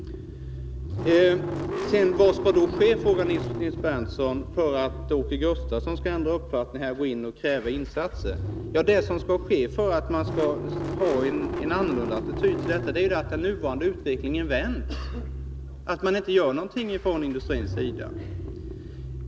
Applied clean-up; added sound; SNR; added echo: none; Engine starting / Car; 6 dB; none.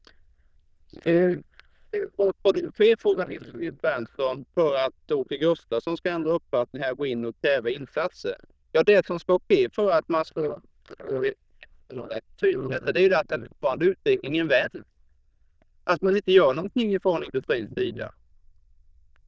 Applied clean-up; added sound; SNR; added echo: neural diffusion model UNIVERSE++.